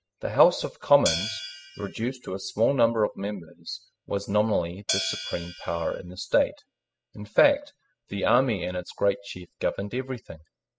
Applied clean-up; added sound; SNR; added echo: classical method spectral subtraction.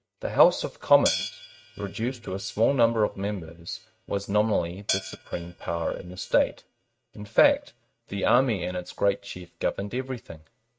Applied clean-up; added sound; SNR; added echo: neural mask model RNNoise.